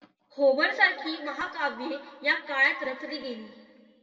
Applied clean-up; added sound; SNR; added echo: none; none; none; reverberation time 1.7 s.